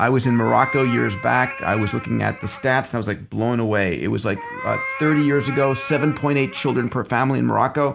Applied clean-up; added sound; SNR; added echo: none; Meow; 12 dB; none.